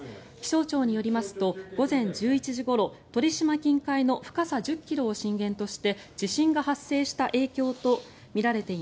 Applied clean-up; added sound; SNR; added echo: none; none; none; none.